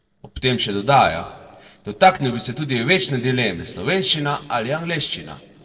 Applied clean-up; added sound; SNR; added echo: neural separator model SepFormer DNS4.